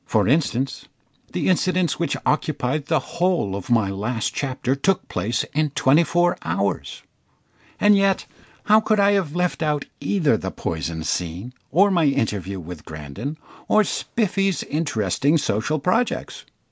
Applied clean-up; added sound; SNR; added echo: none; none; none; none.